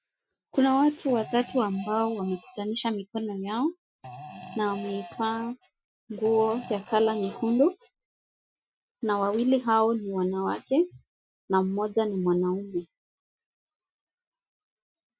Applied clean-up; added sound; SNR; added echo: classical method Wiener filter.